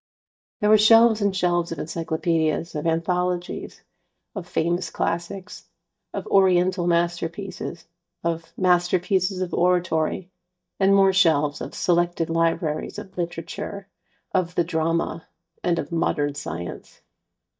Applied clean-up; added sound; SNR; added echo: neural mask model DeepFilterNet 3.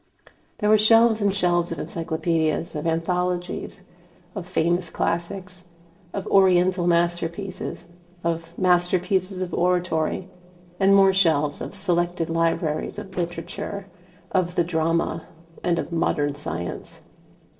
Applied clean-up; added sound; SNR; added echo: neural separator model SepFormer DNS4.